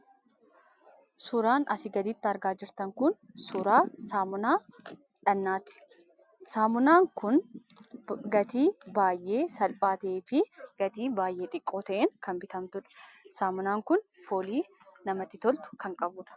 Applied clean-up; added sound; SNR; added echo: none; none; none; none.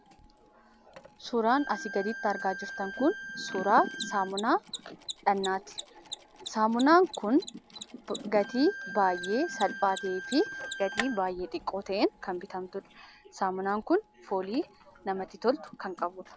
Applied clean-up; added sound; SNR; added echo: none; Bowed string instrument + Mechanisms; 13 dB; none.